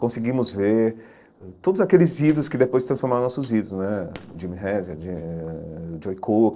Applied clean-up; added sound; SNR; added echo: neural separator model SepFormer DNS4.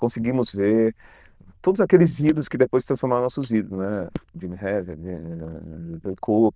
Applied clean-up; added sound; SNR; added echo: neural diffusion model UNIVERSE++.